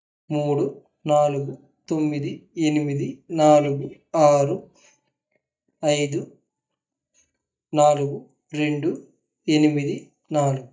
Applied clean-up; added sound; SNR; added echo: neural mask model DeepFilterNet 3.